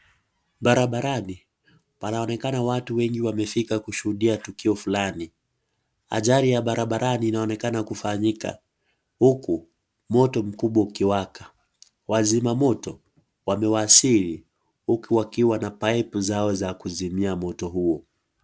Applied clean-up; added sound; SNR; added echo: none; none; none; none.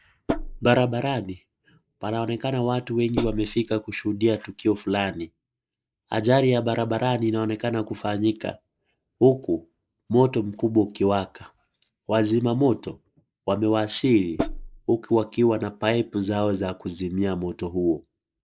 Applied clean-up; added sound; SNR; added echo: neural mask model Resemble Enhance denoiser.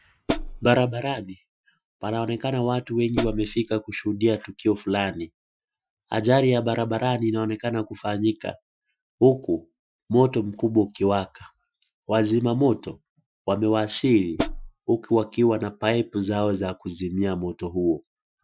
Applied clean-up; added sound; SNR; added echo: classical method Wiener filter.